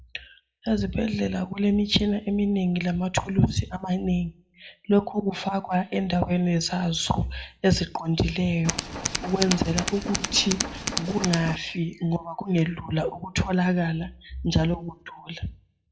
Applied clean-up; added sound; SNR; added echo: none; Tools; 5 dB; reverberation time 0.2 s.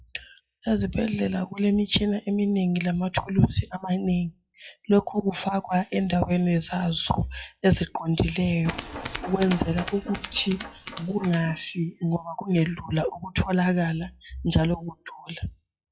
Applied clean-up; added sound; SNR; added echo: classical method WPE with log-MMSE.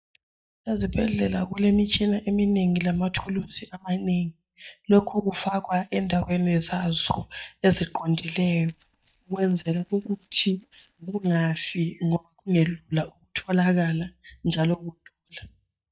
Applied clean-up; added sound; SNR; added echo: neural mask model DeepFilterNet 3.